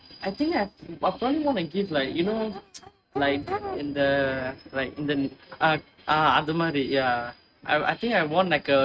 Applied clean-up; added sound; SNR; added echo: neural mask model RNNoise.